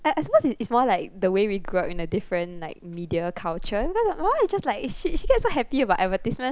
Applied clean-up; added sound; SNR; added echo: none; Meow / Purr; 9 dB; none.